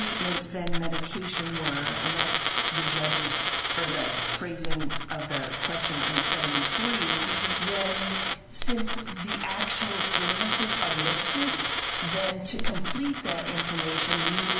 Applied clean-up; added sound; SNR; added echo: none; Coin (dropping); -5 dB; none.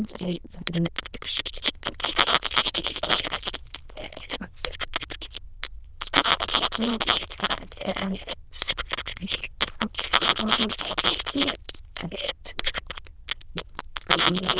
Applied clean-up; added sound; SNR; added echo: neural diffusion model UNIVERSE++.